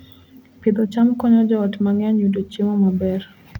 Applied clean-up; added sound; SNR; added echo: none; none; none; none.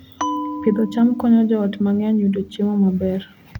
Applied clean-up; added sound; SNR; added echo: none; Bell; 12 dB; none.